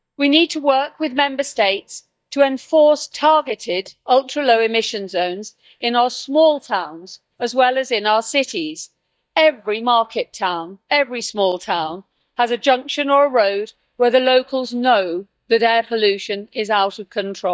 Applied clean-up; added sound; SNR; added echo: neural mask model DeepFilterNet 3.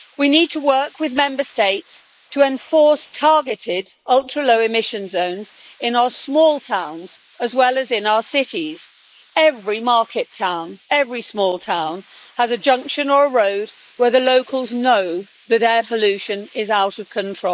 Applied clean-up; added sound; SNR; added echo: neural mask model Resemble Enhance denoiser.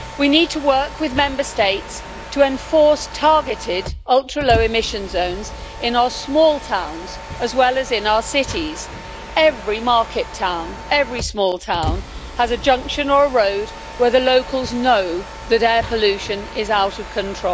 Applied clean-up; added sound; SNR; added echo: none; Mechanisms; 12 dB; none.